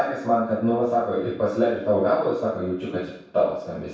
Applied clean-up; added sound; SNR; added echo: none; none; none; reverberation time 0.7 s.